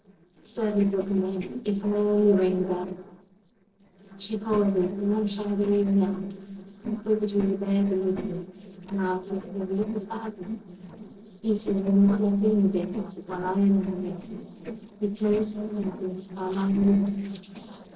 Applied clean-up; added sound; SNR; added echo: neural separator model SepFormer DNS4.